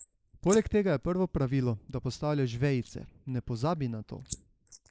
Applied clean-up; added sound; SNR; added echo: neural mask model Resemble Enhance denoiser.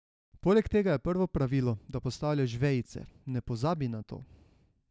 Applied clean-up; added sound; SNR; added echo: none; none; none; none.